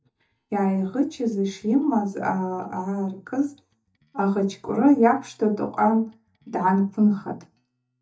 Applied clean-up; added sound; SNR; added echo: neural mask model DeepFilterNet 3.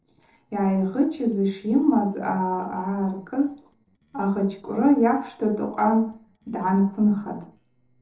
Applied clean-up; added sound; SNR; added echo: neural separator model SepFormer DNS4.